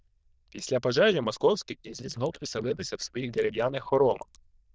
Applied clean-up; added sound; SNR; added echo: neural diffusion model UNIVERSE++.